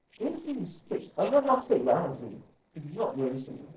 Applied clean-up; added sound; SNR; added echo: neural separator model SepFormer DNS4.